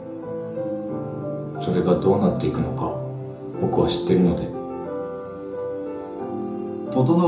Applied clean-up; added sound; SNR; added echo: none; none; none; reverberation time 0.7 s.